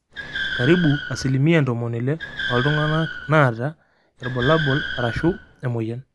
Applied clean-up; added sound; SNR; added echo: none; Car; 8 dB; none.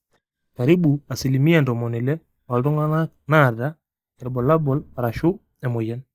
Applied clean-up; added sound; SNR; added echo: neural mask model DeepFilterNet 3.